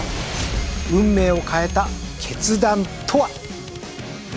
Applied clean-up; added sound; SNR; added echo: none; none; none; none.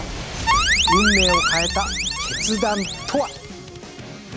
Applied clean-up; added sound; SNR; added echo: none; Alarm; -4 dB; none.